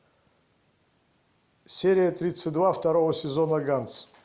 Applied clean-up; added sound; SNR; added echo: none; none; none; none.